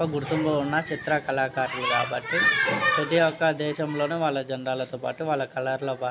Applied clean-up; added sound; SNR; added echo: none; none; none; none.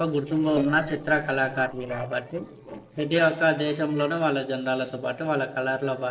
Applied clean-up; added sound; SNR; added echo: neural separator model SepFormer DNS4.